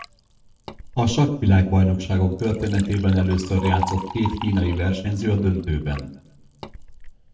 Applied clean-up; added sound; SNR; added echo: none; Liquid; 15 dB; reverberation time 0.5 s.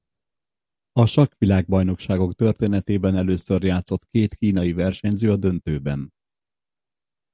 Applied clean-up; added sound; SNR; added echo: none; none; none; none.